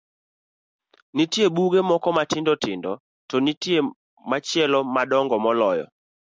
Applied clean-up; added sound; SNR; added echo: none; none; none; none.